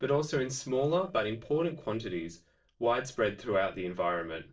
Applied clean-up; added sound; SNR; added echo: neural separator model SepFormer DNS4.